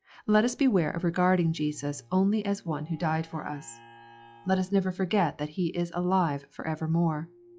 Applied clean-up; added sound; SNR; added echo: classical method log-MMSE.